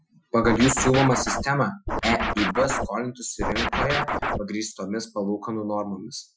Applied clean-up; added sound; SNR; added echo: classical method Wiener filter.